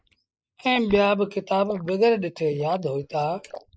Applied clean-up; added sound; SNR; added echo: neural mask model Resemble Enhance denoiser.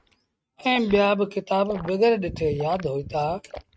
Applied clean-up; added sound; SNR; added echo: neural mask model RNNoise.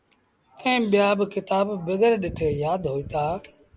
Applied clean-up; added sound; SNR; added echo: none; none; none; none.